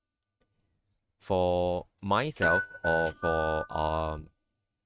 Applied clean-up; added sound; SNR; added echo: neural mask model RNNoise.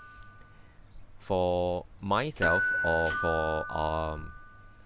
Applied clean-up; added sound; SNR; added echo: none; Door / Bell; 4 dB; none.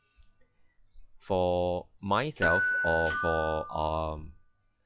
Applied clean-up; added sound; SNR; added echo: classical method log-MMSE.